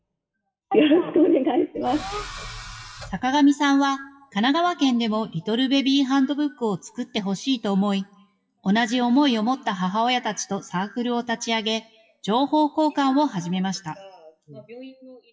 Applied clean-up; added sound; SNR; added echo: classical method WPE with log-MMSE.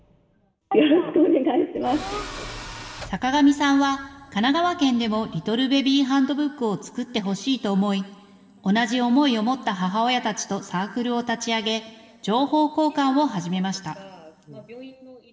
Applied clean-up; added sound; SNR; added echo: none; Tools; 16 dB; reverberation time 2.6 s.